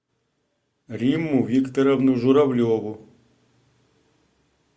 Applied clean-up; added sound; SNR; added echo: none; none; none; none.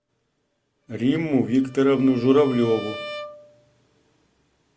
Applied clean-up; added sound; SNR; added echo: none; Bowed string instrument; 17 dB; none.